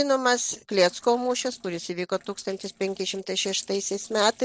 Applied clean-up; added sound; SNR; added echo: neural separator model SepFormer DNS4.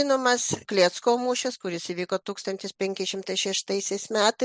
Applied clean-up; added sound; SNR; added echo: none; none; none; none.